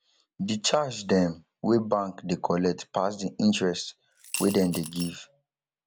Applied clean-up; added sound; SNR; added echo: none; Coin (dropping) / Glass; 11 dB; none.